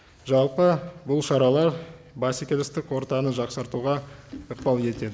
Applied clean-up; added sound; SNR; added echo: none; none; none; none.